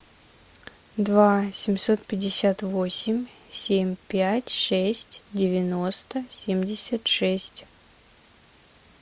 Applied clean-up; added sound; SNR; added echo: none; none; none; none.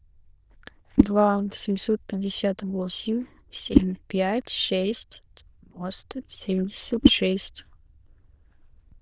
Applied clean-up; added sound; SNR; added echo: neural diffusion model UNIVERSE++.